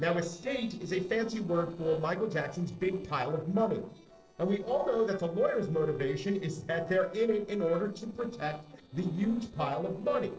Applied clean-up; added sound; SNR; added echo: neural separator model SepFormer DNS4.